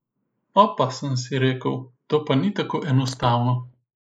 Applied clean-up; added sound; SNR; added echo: neural mask model Resemble Enhance denoiser.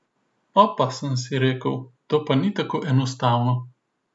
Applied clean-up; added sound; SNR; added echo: none; none; none; none.